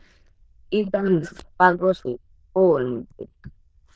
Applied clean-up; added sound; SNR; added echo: neural diffusion model UNIVERSE++.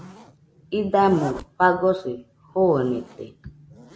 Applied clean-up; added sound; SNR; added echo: none; Zipper (clothing); 18 dB; none.